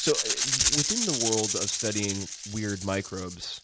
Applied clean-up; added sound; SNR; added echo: none; Rattle (instrument); -2 dB; none.